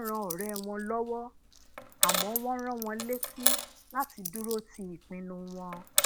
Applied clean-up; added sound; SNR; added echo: none; Coin (dropping); -2 dB; none.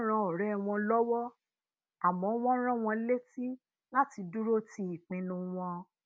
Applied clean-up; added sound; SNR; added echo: none; none; none; none.